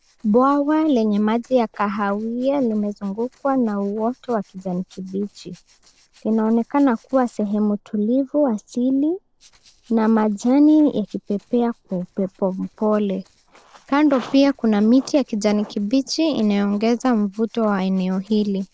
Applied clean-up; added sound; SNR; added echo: neural separator model SepFormer DNS4.